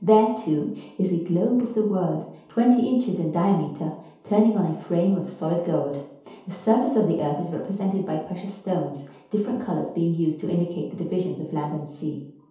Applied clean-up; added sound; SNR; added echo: none; none; none; reverberation time 0.8 s.